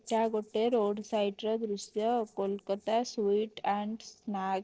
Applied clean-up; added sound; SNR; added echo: neural separator model SepFormer DNS4.